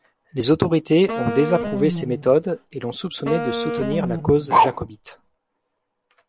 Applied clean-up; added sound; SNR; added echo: none; Wind instrument, woodwind instrument + Bark; 3 dB; none.